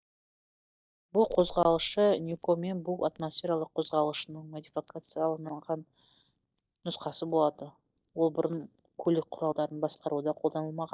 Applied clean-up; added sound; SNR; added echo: neural mask model DeepFilterNet 3.